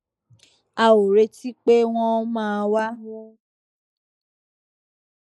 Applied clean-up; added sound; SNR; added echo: neural mask model Resemble Enhance denoiser.